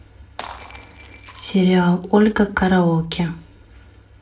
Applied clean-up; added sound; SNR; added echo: neural separator model SepFormer DNS4.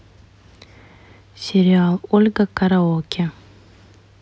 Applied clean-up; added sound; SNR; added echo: none; none; none; none.